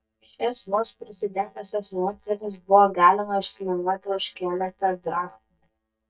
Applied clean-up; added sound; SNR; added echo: neural mask model DeepFilterNet 3.